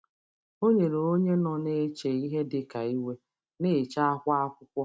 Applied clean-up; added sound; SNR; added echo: none; none; none; none.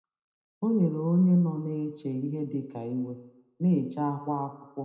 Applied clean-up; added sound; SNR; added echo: none; none; none; reverberation time 0.7 s.